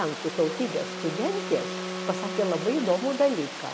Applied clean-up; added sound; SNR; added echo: none; Wind instrument, woodwind instrument + Water; 7 dB; none.